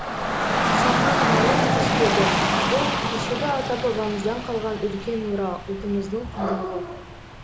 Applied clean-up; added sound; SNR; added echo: none; Rain / Dog; -3 dB; none.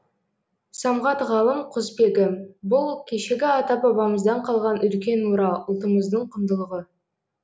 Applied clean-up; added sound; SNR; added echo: none; none; none; none.